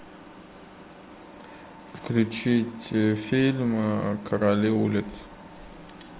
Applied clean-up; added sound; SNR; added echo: none; none; none; none.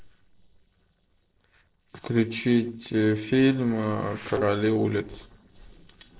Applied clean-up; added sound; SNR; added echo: neural separator model SepFormer DNS4.